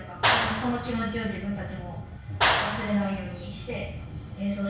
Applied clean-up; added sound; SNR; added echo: none; Clapping; -2 dB; reverberation time 0.6 s.